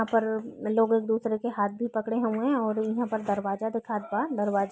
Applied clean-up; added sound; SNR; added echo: none; none; none; none.